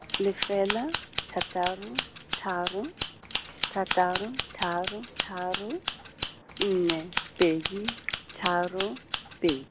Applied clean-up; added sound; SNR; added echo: none; Scissors; 5 dB; none.